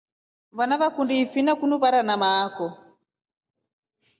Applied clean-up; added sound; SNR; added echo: none; none; none; none.